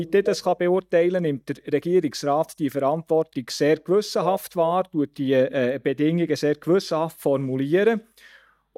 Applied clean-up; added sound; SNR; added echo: neural mask model DeepFilterNet 3.